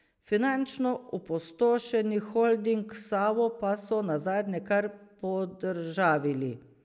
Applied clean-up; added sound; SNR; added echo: none; none; none; none.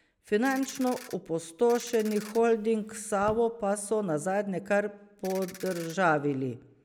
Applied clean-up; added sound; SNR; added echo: none; Ratchet, pawl + Drawer open or close; 18 dB; none.